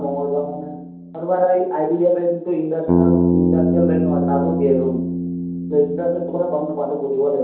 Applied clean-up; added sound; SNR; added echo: none; Bass guitar; 1 dB; reverberation time 0.8 s.